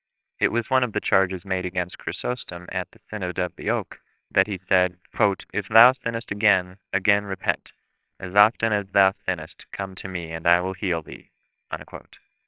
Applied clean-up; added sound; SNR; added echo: neural separator model SepFormer WHAMR!.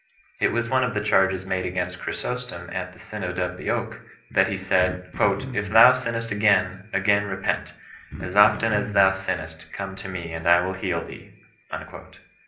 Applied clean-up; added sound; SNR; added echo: none; Cough; 11 dB; reverberation time 0.5 s.